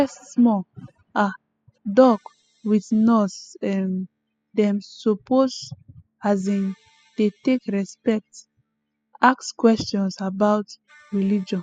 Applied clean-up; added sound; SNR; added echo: classical method spectral subtraction.